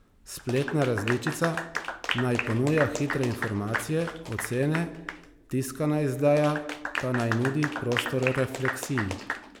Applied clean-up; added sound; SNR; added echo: none; Applause / Clapping; 7 dB; none.